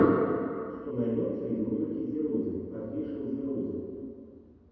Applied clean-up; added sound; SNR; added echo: none; none; none; reverberation time 2.2 s.